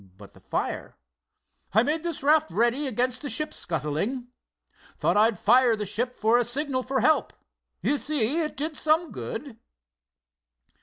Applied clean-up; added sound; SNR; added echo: none; none; none; none.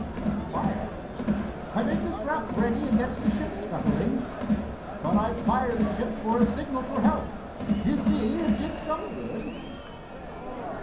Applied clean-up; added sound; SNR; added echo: none; Crowd; -1 dB; reverberation time 0.6 s.